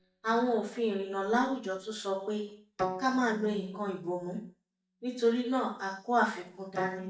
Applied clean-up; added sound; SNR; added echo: neural mask model DeepFilterNet 3.